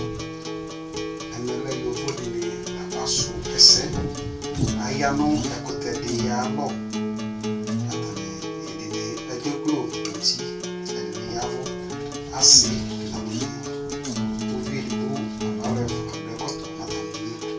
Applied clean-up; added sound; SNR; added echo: none; Acoustic guitar; 3 dB; reverberation time 0.2 s.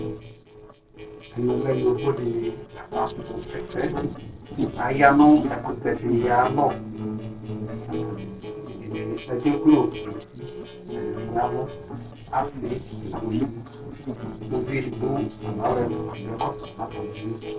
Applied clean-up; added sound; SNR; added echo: neural separator model SepFormer DNS4.